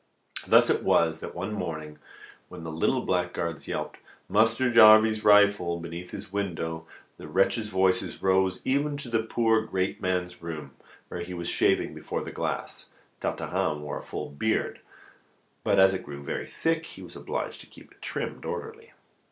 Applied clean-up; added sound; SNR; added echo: none; none; none; none.